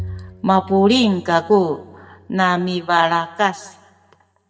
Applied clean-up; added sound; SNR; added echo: none; Bowed string instrument; 20 dB; reverberation time 0.8 s.